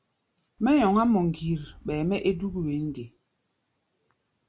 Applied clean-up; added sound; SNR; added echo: none; Wind; 19 dB; none.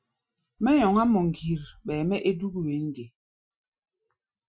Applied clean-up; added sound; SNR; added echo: classical method Wiener filter.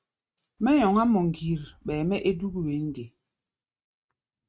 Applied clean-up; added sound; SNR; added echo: neural mask model RNNoise.